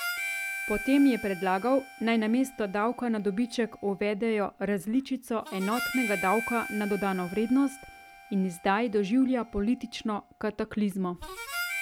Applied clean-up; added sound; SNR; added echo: none; Harmonica; 11 dB; none.